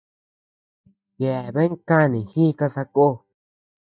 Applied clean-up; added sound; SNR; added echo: neural mask model DeepFilterNet 3.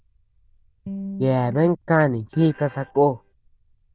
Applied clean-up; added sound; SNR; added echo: neural diffusion model UNIVERSE++.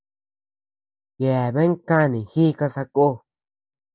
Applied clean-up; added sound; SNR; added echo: none; none; none; none.